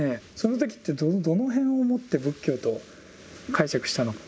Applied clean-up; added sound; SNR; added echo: none; none; none; none.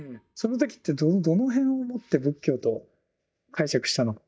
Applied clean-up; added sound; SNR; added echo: neural mask model DeepFilterNet 3.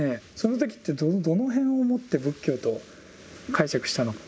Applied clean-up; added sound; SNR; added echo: neural mask model Resemble Enhance denoiser.